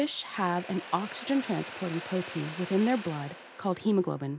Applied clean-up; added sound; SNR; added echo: none; Mechanisms; 12 dB; none.